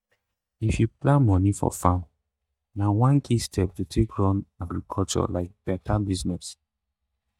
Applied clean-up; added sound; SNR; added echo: neural mask model DeepFilterNet 3.